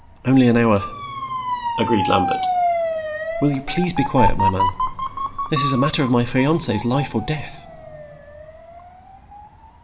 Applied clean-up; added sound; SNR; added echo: none; Motor vehicle (road) / Siren; 4 dB; reverberation time 1.3 s.